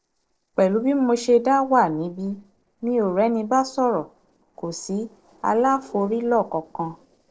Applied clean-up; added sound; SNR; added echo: neural separator model SepFormer DNS4.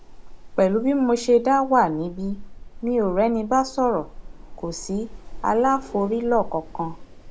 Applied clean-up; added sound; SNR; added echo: none; Wind; 14 dB; none.